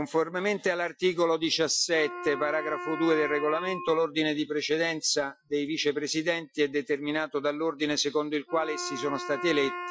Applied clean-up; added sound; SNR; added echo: classical method Wiener filter.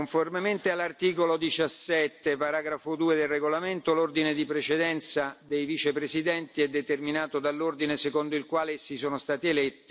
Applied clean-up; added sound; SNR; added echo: none; none; none; none.